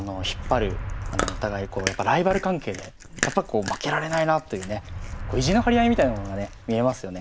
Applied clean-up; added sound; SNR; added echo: none; Chewing, mastication + Motor vehicle (road); 7 dB; none.